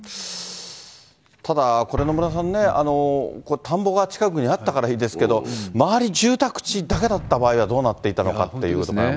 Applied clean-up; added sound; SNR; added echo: none; Explosion; 17 dB; none.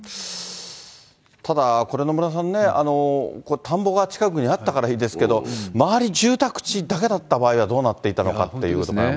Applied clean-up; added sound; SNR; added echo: none; none; none; none.